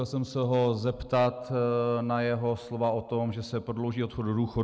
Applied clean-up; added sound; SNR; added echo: none; none; none; none.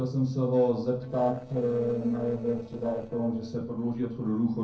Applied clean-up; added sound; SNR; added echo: neural separator model SepFormer DNS4.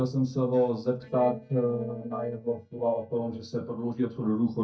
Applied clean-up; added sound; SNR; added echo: neural mask model DeepFilterNet 3.